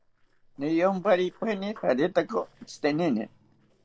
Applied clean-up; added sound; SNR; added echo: neural separator model SepFormer DNS4.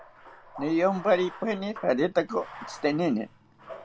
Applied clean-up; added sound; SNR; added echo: none; Bathtub (filling or washing); 17 dB; none.